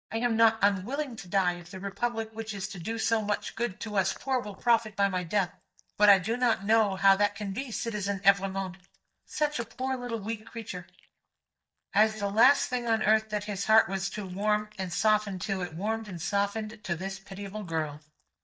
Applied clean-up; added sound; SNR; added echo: neural mask model DeepFilterNet 3.